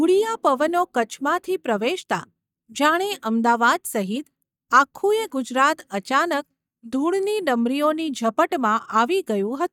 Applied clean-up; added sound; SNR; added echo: neural mask model DeepFilterNet 3.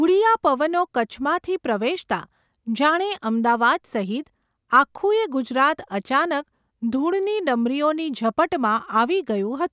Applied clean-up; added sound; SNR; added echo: none; none; none; none.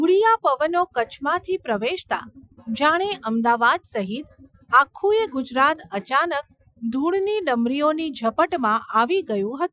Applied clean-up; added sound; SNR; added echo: classical method Wiener filter.